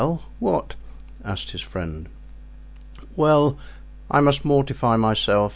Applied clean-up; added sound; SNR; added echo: none; none; none; none.